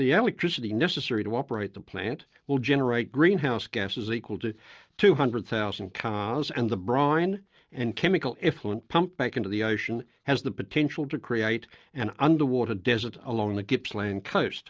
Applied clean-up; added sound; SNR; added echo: none; none; none; none.